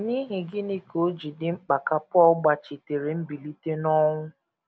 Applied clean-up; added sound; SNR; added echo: none; none; none; none.